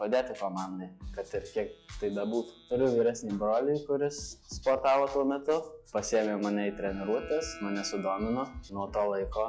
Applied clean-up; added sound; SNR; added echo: classical method log-MMSE.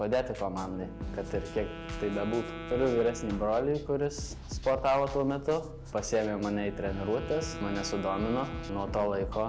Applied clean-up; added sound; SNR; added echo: none; Wind instrument, woodwind instrument; 13 dB; none.